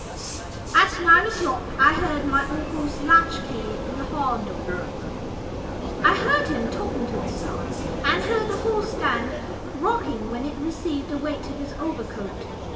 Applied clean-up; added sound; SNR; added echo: none; Vehicle; 5 dB; reverberation time 1.9 s.